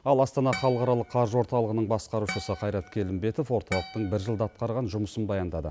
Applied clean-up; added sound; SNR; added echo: none; Harp; 15 dB; none.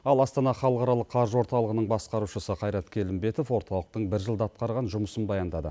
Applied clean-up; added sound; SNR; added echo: none; none; none; none.